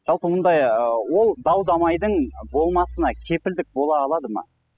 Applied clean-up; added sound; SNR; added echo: classical method spectral subtraction.